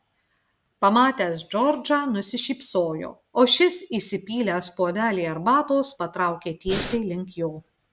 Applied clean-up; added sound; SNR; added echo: none; Breathing; 6 dB; none.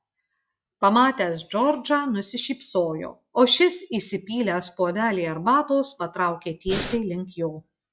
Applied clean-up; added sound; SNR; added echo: classical method log-MMSE.